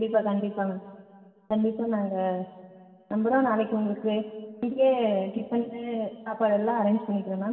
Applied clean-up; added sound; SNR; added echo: none; none; none; reverberation time 2.3 s.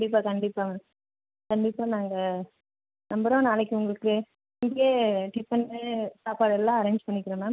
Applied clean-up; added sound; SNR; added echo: none; none; none; none.